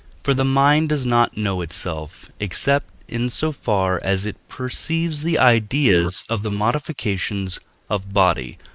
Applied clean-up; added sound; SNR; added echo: neural mask model Resemble Enhance denoiser.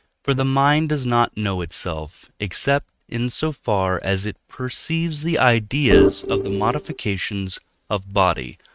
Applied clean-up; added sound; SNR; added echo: neural mask model RNNoise.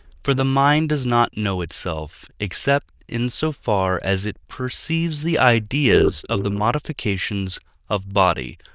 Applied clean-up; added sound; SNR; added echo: neural diffusion model UNIVERSE++.